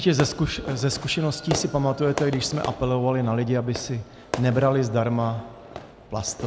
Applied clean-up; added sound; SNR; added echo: none; Fireworks; 12 dB; none.